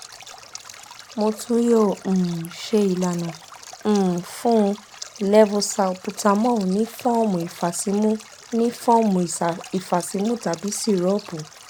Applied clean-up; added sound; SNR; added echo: none; Stream; 19 dB; none.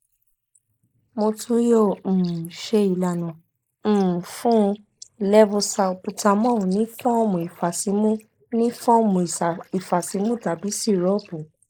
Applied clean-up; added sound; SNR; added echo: neural mask model Resemble Enhance denoiser.